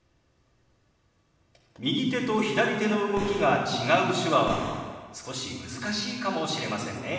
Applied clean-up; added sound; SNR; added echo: none; Boom; 11 dB; reverberation time 1.6 s.